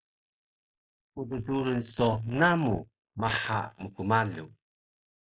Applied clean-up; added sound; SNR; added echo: neural mask model Resemble Enhance denoiser.